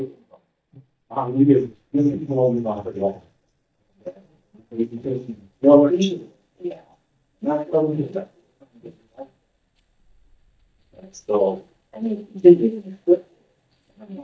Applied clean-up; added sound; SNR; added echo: neural mask model DeepFilterNet 3.